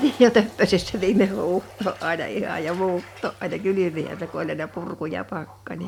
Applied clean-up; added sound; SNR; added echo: none; Toilet flush; 20 dB; none.